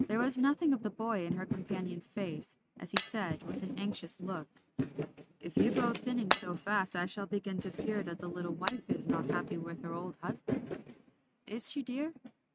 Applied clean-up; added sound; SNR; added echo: neural mask model RNNoise.